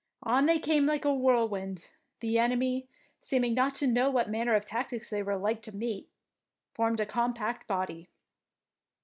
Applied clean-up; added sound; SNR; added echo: none; none; none; none.